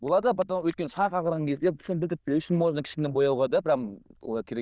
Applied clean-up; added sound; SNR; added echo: neural diffusion model UNIVERSE++.